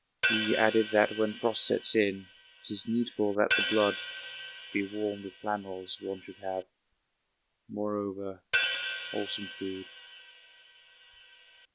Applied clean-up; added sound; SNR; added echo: none; Crash cymbal / Hi-hat; 3 dB; none.